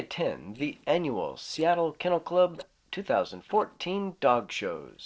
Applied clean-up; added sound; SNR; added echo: neural separator model SepFormer DNS4.